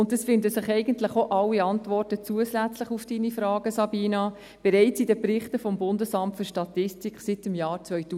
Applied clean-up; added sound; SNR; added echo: none; none; none; none.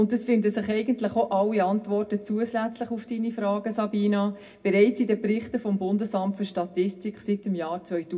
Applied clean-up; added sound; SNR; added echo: none; none; none; reverberation time 0.2 s.